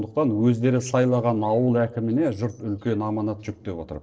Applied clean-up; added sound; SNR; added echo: neural separator model SepFormer DNS4.